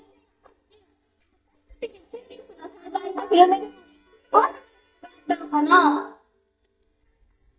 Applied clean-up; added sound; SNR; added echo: neural mask model DeepFilterNet 3.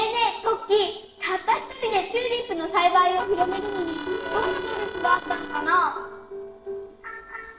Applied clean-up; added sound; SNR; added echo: neural separator model SepFormer DNS4.